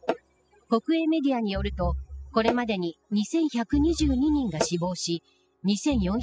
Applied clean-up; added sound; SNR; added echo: classical method spectral subtraction.